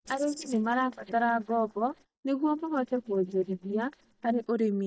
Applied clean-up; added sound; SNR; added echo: neural mask model DeepFilterNet 3.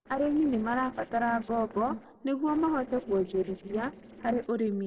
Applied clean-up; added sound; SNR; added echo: neural separator model SepFormer DNS4.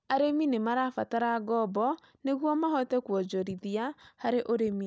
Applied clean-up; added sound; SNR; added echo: none; none; none; none.